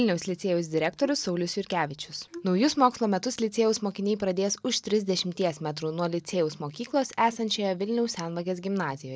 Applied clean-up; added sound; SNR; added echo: none; Wind instrument, woodwind instrument; 18 dB; none.